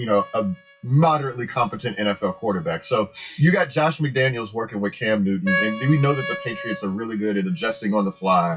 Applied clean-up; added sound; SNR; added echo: classical method WPE with log-MMSE.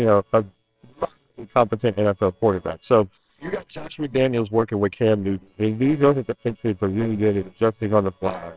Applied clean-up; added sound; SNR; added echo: neural separator model SepFormer WHAMR!.